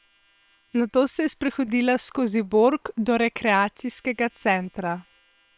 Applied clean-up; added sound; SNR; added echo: neural separator model SepFormer WHAM!.